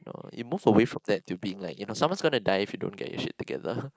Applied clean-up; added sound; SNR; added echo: neural mask model Resemble Enhance denoiser.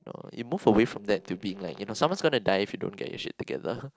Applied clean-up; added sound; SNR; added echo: neural separator model SepFormer DNS4.